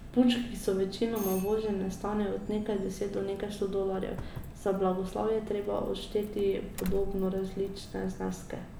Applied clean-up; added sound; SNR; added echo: none; Doorbell + Boat, Water vehicle; 11 dB; none.